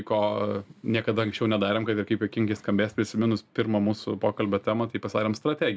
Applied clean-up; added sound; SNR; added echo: none; none; none; none.